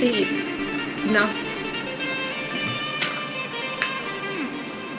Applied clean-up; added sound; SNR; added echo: none; Guitar; 0 dB; none.